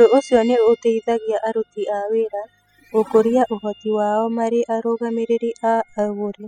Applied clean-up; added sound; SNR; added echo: classical method spectral subtraction.